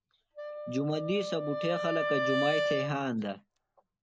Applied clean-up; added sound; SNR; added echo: none; Wind instrument, woodwind instrument; 1 dB; none.